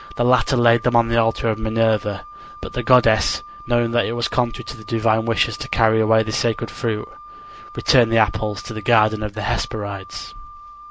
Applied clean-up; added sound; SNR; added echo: none; Wind instrument, woodwind instrument; 19 dB; none.